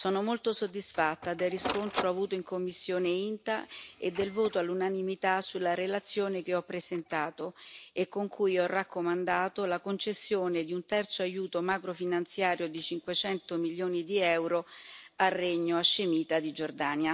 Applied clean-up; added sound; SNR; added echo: none; Printer; 17 dB; none.